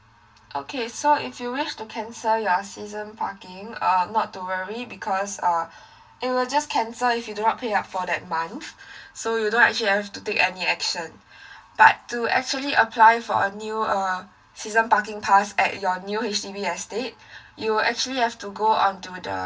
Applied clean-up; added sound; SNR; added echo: none; none; none; reverberation time 0.2 s.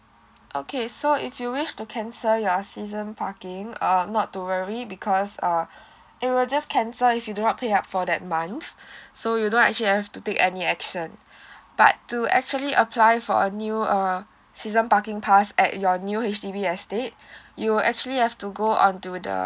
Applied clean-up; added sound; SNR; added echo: none; none; none; none.